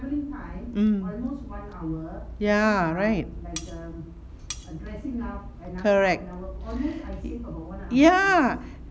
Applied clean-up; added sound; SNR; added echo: none; Cutlery, silverware; 16 dB; none.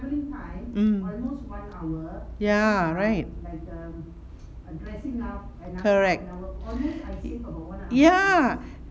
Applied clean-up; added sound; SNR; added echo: none; none; none; none.